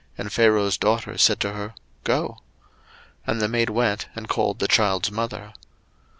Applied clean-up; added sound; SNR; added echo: none; none; none; none.